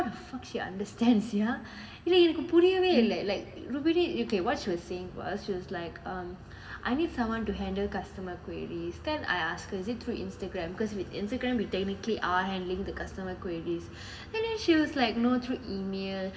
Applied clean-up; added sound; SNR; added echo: none; Brass instrument; 2 dB; reverberation time 1.3 s.